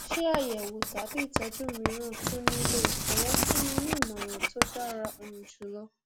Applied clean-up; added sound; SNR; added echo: none; Tearing + Writing; -4 dB; none.